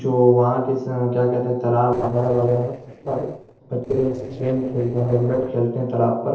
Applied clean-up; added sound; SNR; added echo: neural separator model SepFormer DNS4.